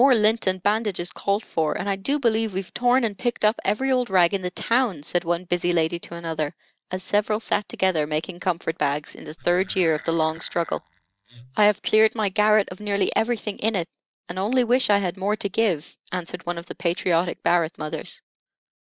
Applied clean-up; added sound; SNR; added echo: neural mask model DeepFilterNet 3.